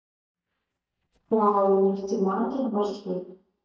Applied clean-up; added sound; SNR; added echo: neural mask model DeepFilterNet 3.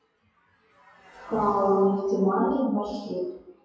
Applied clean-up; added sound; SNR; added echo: classical method WPE with log-MMSE.